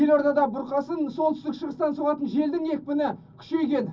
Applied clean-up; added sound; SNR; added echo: none; none; none; reverberation time 0.4 s.